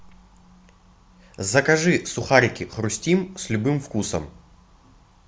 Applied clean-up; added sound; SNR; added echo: none; none; none; none.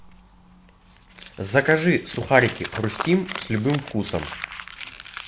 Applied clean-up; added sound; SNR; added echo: none; Crumpling, crinkling; 12 dB; none.